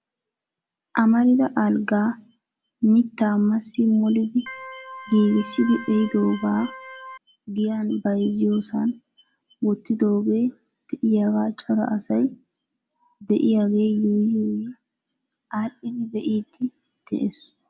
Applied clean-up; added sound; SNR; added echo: none; Organ; 15 dB; none.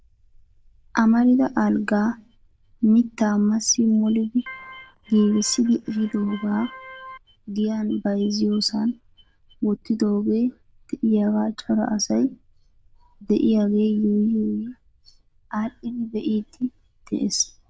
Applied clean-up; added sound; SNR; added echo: neural diffusion model UNIVERSE++.